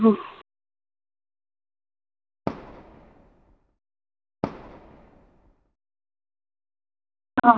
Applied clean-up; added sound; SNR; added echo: none; Fireworks; 9 dB; none.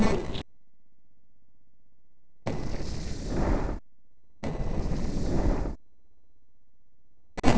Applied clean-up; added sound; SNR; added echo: neural separator model SepFormer DNS4.